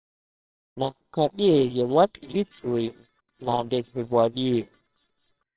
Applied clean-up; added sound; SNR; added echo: neural separator model SepFormer WHAMR!.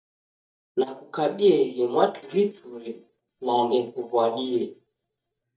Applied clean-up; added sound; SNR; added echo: neural mask model DeepFilterNet 3.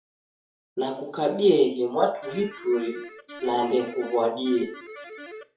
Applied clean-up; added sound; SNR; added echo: classical method WPE with log-MMSE.